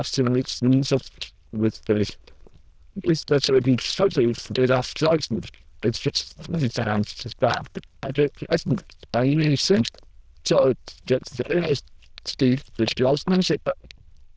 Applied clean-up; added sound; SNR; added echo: neural diffusion model UNIVERSE++.